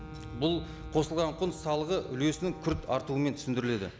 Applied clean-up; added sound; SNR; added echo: none; Explosion + Wind instrument, woodwind instrument; 14 dB; none.